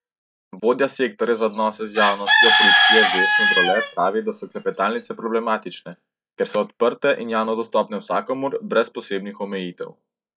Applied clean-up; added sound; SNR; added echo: classical method log-MMSE.